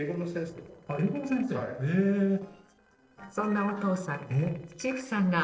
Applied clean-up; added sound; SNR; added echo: neural separator model SepFormer DNS4.